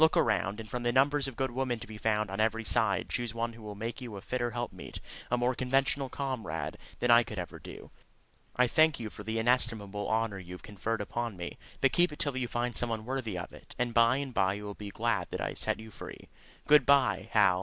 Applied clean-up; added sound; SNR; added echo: none; none; none; none.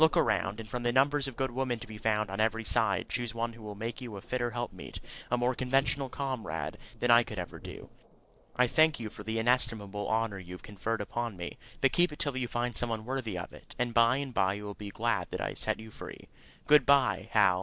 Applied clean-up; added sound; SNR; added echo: neural separator model SepFormer DNS4.